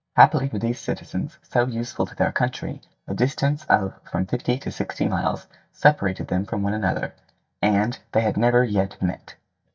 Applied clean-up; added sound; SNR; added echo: neural mask model DeepFilterNet 3.